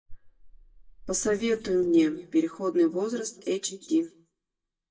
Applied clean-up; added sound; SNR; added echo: neural mask model DeepFilterNet 3.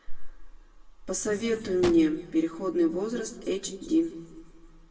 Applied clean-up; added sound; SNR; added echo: none; Drawer open or close; 12 dB; reverberation time 1.2 s.